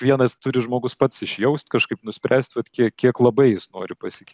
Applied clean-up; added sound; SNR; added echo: none; none; none; none.